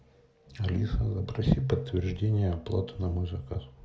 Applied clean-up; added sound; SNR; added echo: none; none; none; none.